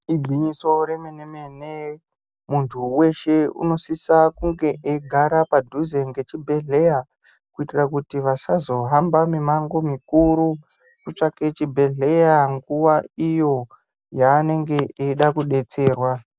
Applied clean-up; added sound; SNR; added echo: none; Bird vocalization, bird call, bird song; 4 dB; none.